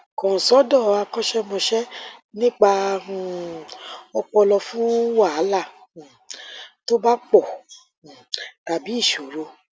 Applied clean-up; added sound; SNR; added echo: none; none; none; none.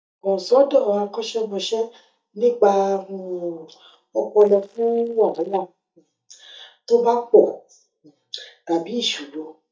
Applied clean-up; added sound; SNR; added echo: neural mask model DeepFilterNet 3.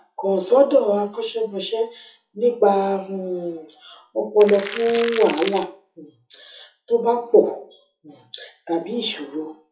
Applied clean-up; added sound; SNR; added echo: classical method WPE with log-MMSE.